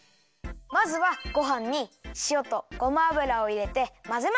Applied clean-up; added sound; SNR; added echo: none; none; none; none.